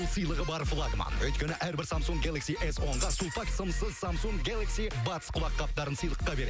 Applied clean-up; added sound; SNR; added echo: none; Tambourine; 12 dB; none.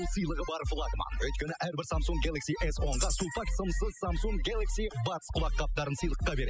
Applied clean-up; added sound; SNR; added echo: classical method spectral subtraction.